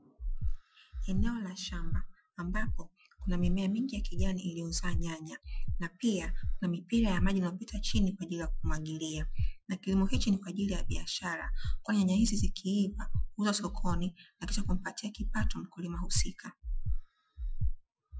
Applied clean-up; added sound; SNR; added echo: classical method Wiener filter.